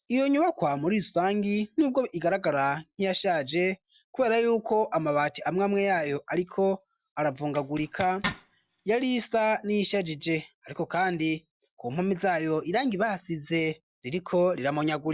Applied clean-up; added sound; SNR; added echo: none; Zipper (clothing); 11 dB; none.